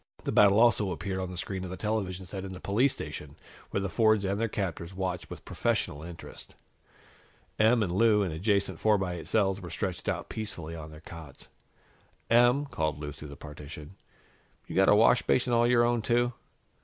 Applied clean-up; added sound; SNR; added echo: none; none; none; none.